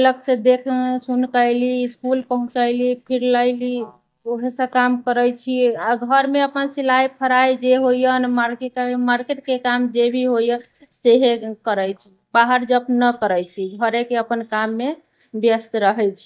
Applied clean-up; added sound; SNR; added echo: neural mask model DeepFilterNet 3.